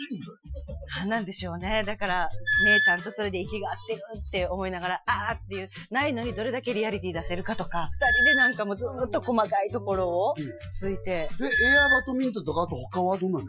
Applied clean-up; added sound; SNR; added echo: classical method Wiener filter.